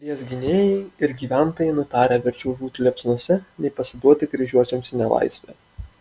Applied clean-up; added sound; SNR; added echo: none; none; none; none.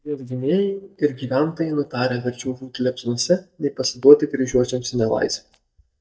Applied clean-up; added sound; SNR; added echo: neural mask model DeepFilterNet 3.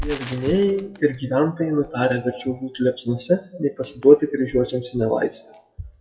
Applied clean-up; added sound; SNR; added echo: classical method WPE with log-MMSE.